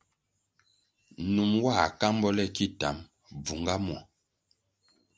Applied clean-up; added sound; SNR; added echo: none; none; none; none.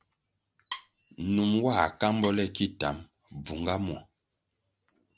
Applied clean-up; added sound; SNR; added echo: none; Wood; 14 dB; none.